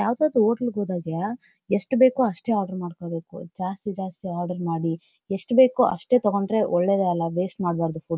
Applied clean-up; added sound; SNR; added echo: none; none; none; none.